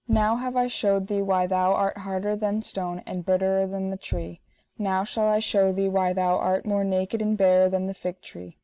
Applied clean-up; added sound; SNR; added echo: none; Bass drum; 13 dB; none.